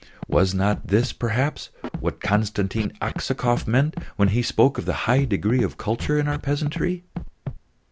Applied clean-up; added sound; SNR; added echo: none; Scratching (performance technique); 11 dB; none.